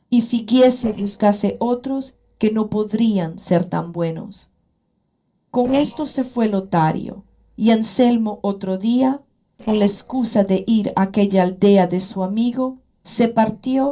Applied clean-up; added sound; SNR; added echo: neural separator model SepFormer DNS4.